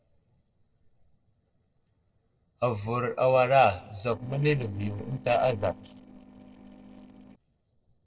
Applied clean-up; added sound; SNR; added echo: neural separator model SepFormer DNS4.